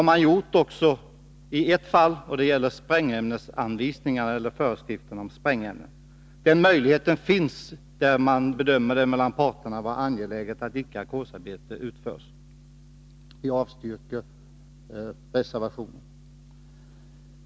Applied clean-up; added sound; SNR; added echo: none; none; none; none.